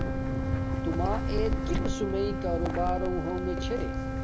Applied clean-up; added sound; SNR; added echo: none; Wind + Wind instrument, woodwind instrument; -3 dB; none.